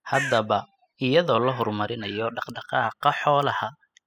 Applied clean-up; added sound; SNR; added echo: classical method spectral subtraction.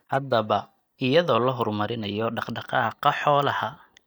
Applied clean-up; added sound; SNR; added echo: neural mask model DeepFilterNet 3.